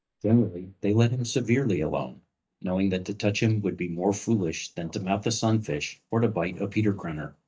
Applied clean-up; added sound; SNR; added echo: neural mask model DeepFilterNet 3.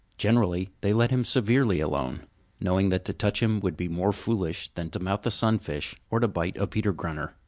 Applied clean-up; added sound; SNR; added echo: none; none; none; none.